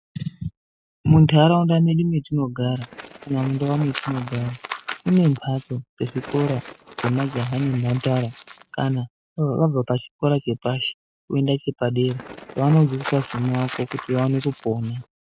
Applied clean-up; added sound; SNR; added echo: neural mask model RNNoise.